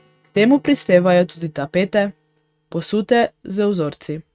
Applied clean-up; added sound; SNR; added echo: neural mask model RNNoise.